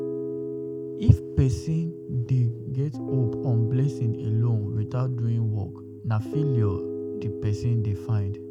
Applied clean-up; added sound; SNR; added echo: none; Piano; 8 dB; none.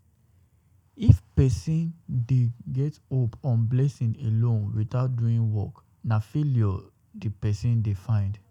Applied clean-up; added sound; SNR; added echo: none; none; none; none.